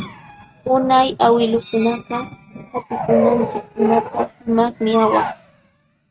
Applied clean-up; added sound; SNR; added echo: neural mask model RNNoise.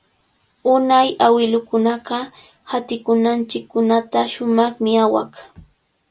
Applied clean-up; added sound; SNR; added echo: none; none; none; none.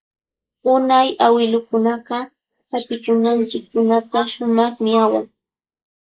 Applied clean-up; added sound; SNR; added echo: neural mask model Resemble Enhance denoiser.